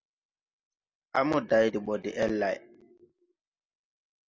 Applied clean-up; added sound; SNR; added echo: none; none; none; none.